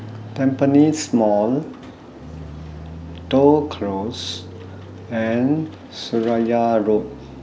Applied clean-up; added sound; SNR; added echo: none; Truck; 17 dB; none.